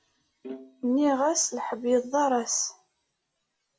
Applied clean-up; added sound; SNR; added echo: classical method log-MMSE.